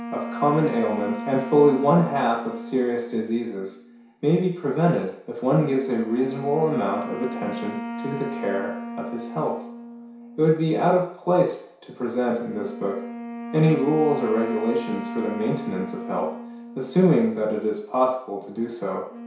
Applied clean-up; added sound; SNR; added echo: none; Wind instrument, woodwind instrument; 11 dB; reverberation time 0.6 s.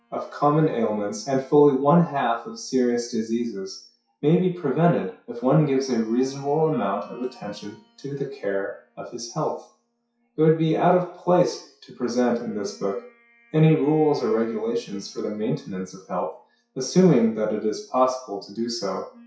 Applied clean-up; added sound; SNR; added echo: classical method WPE with log-MMSE.